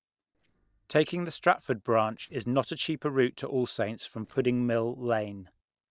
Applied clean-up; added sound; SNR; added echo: neural separator model SepFormer DNS4.